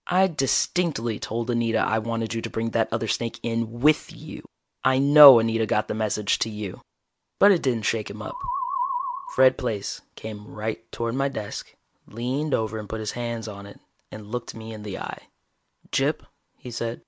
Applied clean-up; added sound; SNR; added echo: none; Musical instrument; 4 dB; none.